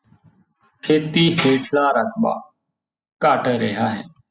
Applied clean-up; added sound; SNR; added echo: classical method spectral subtraction.